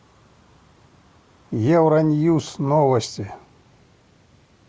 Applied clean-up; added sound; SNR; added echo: none; none; none; none.